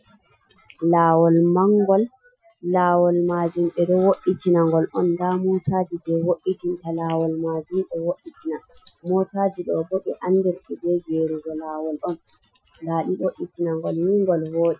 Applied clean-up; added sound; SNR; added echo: classical method Wiener filter.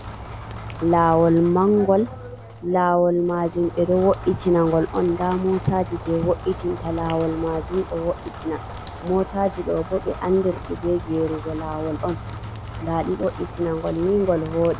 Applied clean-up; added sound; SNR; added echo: none; Rain; 12 dB; none.